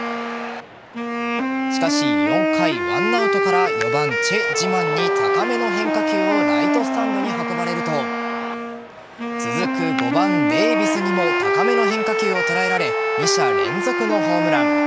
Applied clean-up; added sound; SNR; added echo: none; Wind instrument, woodwind instrument; -4 dB; none.